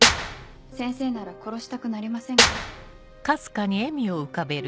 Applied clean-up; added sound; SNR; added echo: none; Clapping / Drum kit; -2 dB; none.